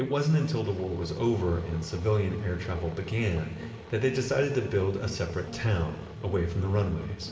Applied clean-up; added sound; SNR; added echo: none; Boiling / Water; 19 dB; reverberation time 2.9 s.